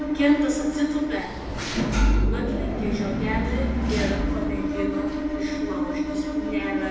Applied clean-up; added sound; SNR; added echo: none; Engine / Mechanisms; -5 dB; reverberation time 0.9 s.